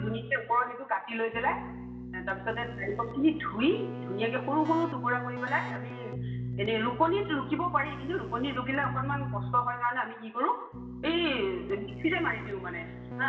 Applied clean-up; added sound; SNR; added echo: none; Keyboard (musical); 8 dB; reverberation time 1.0 s.